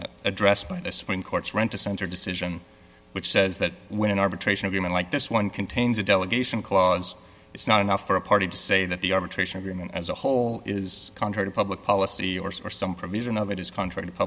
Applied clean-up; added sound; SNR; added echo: none; none; none; none.